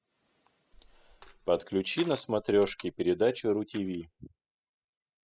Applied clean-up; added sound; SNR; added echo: classical method spectral subtraction.